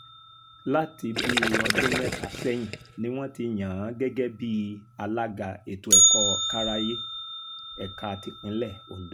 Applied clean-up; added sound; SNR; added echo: none; Gurgling + Bell; -3 dB; none.